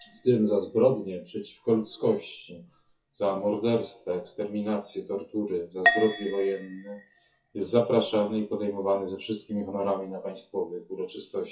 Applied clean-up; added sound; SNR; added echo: classical method WPE with log-MMSE.